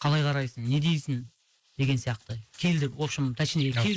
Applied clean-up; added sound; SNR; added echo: neural mask model Resemble Enhance denoiser.